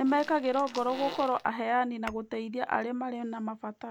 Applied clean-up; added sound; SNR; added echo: none; Fart + Tap / Glass; 15 dB; none.